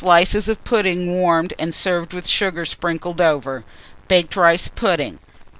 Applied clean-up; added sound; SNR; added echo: none; none; none; none.